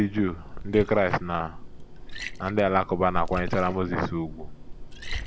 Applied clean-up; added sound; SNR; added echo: none; Liquid; 7 dB; none.